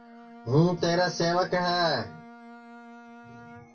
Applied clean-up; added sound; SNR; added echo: none; Bowed string instrument; 19 dB; reverberation time 0.2 s.